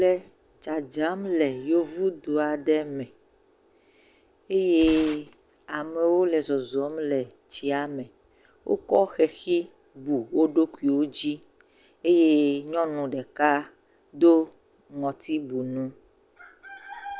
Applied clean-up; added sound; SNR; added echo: none; Tearing; 15 dB; none.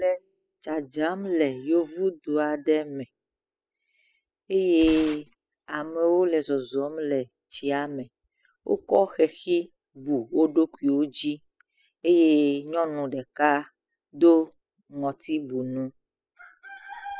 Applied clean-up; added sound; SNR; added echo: classical method spectral subtraction.